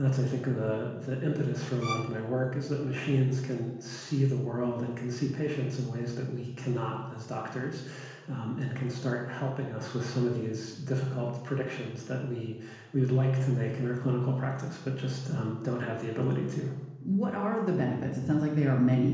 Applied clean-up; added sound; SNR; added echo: none; Bowed string instrument; 8 dB; reverberation time 1.1 s.